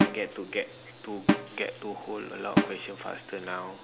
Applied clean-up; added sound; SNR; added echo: none; Snare drum; -5 dB; none.